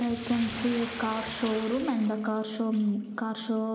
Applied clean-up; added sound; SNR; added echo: none; Bathtub (filling or washing); 12 dB; none.